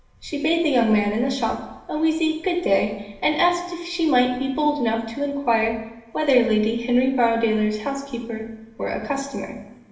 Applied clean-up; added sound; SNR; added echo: none; none; none; reverberation time 0.9 s.